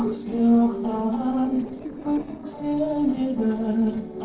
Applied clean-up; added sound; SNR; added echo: neural separator model SepFormer DNS4.